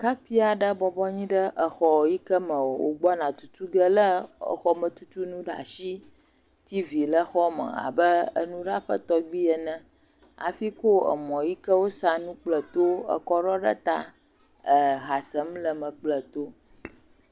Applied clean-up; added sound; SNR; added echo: none; none; none; none.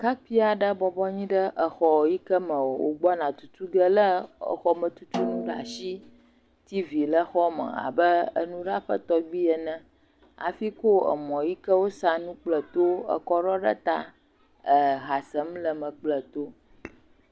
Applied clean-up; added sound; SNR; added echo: none; Snare drum; 10 dB; none.